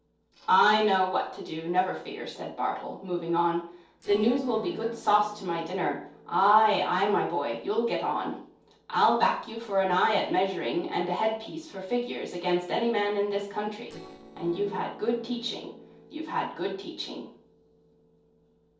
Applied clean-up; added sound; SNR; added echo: neural separator model SepFormer DNS4.